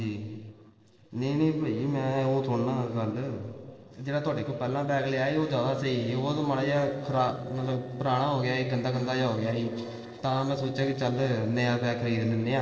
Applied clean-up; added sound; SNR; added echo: neural separator model SepFormer DNS4.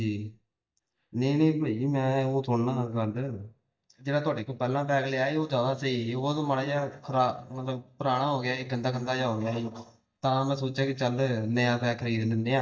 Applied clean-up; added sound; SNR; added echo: neural mask model DeepFilterNet 3.